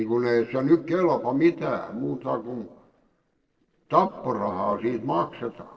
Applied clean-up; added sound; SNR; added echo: neural separator model SepFormer DNS4.